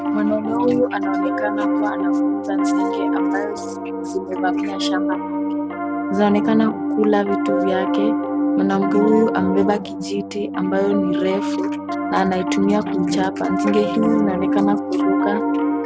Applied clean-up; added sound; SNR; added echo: none; Piano; -1 dB; none.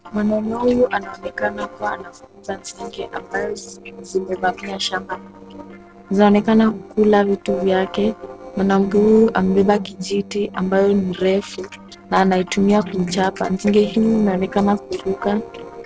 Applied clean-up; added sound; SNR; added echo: neural separator model SepFormer DNS4.